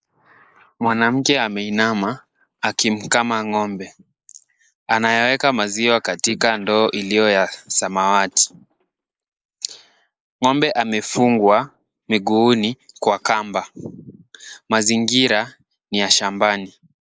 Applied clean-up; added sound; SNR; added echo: neural mask model Resemble Enhance denoiser.